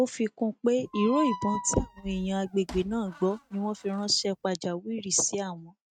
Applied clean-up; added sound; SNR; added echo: neural mask model RNNoise.